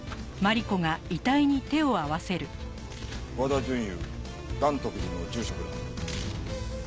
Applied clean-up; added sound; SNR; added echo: none; none; none; none.